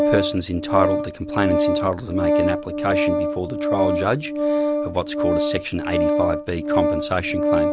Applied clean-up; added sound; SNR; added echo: none; Organ; -3 dB; none.